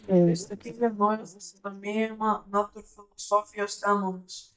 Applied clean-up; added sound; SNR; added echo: neural mask model DeepFilterNet 3.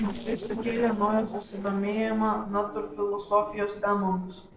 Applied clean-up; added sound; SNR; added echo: neural separator model SepFormer DNS4.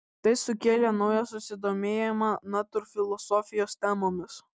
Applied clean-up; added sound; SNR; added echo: none; none; none; none.